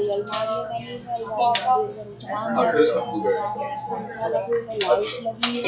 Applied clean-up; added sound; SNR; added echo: classical method log-MMSE.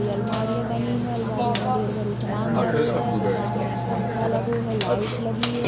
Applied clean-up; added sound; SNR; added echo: none; Burping, eructation; -2 dB; none.